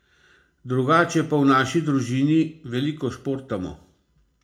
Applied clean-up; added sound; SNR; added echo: none; none; none; reverberation time 0.3 s.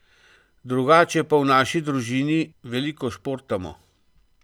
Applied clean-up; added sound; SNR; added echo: none; none; none; none.